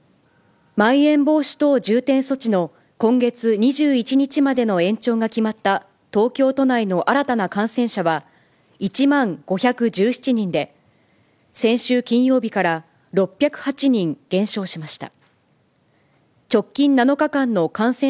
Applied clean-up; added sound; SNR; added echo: none; none; none; none.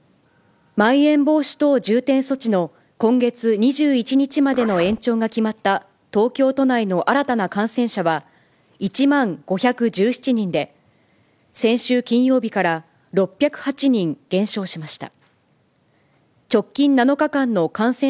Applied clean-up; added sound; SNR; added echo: none; Zipper (clothing); 17 dB; none.